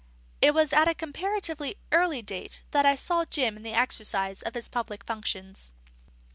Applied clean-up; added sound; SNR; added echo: none; none; none; none.